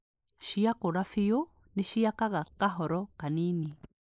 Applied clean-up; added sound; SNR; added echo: neural mask model Resemble Enhance denoiser.